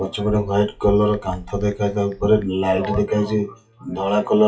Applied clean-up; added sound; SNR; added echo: classical method WPE with log-MMSE.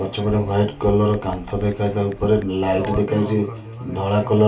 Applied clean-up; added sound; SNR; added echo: none; Chatter / Chirp, tweet / Car passing by / Typing; 16 dB; reverberation time 0.3 s.